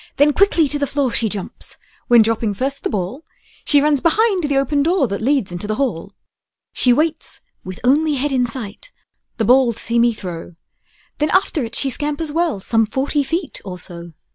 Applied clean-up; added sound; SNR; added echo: none; none; none; none.